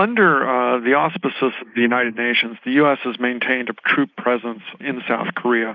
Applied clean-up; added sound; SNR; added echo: neural mask model Resemble Enhance denoiser.